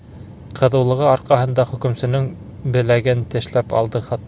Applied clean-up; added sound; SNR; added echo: none; none; none; none.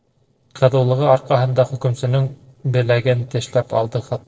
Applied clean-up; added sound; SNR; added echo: neural separator model SepFormer DNS4.